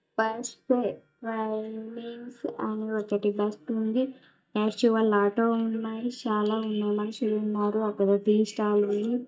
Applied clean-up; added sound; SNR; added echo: neural mask model DeepFilterNet 3.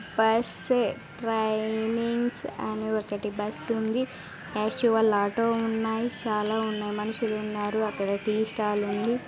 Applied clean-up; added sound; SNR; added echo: none; none; none; none.